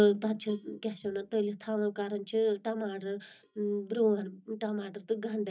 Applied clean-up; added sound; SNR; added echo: neural mask model DeepFilterNet 3.